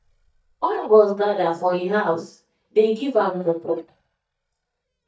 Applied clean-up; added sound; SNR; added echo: neural mask model DeepFilterNet 3.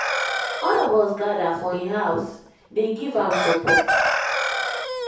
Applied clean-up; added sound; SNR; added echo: none; Chicken, rooster; 1 dB; reverberation time 0.6 s.